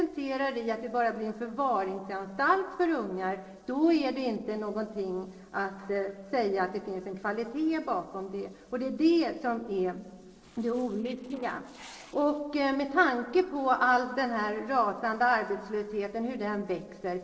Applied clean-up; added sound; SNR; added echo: neural separator model SepFormer DNS4.